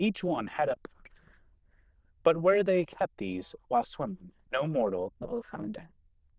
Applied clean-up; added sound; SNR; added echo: neural diffusion model UNIVERSE++.